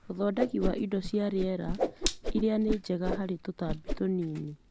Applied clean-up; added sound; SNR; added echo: none; Whoosh, swoosh, swish; 4 dB; none.